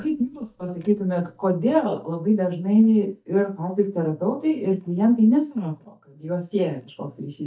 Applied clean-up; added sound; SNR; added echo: neural mask model DeepFilterNet 3.